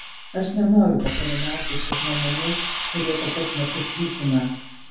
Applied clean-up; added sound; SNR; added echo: none; Hiss; 4 dB; reverberation time 0.7 s.